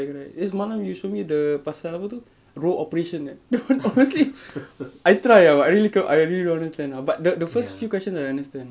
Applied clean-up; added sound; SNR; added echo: none; none; none; none.